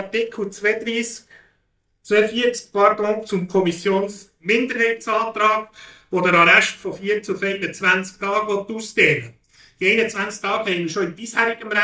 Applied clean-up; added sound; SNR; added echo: neural mask model DeepFilterNet 3.